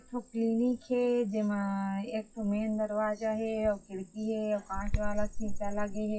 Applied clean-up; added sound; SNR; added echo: classical method WPE with log-MMSE.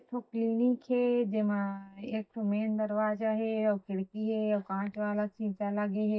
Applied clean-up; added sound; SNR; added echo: neural mask model DeepFilterNet 3.